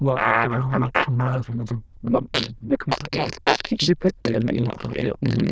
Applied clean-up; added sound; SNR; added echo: neural diffusion model UNIVERSE++.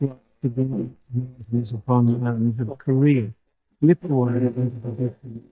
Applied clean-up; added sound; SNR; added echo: neural mask model DeepFilterNet 3.